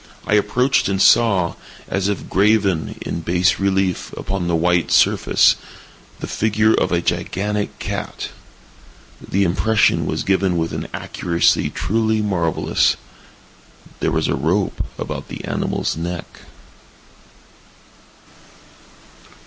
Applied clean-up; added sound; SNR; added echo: none; none; none; none.